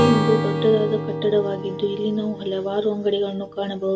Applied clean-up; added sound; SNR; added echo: none; Acoustic guitar / Strum; 4 dB; reverberation time 1.5 s.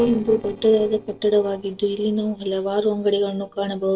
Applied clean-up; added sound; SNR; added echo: neural separator model SepFormer DNS4.